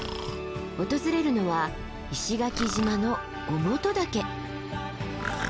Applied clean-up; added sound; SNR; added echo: none; Breathing; 12 dB; none.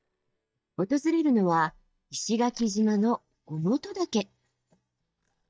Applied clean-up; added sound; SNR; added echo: neural mask model DeepFilterNet 3.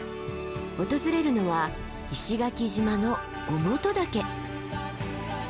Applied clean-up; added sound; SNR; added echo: none; none; none; none.